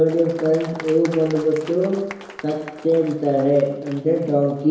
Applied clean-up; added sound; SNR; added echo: none; Applause; 20 dB; reverberation time 1.0 s.